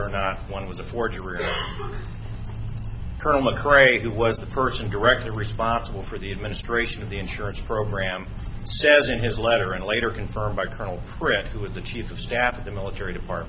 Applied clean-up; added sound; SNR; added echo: none; none; none; none.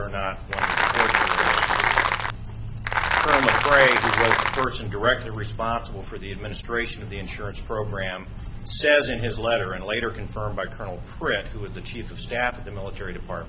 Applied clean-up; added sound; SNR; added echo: none; Applause; -5 dB; none.